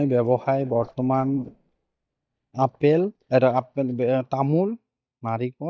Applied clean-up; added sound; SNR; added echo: neural mask model DeepFilterNet 3.